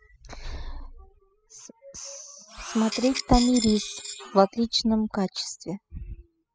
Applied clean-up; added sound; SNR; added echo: classical method spectral subtraction.